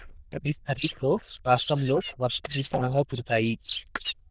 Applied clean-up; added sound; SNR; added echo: neural diffusion model UNIVERSE++.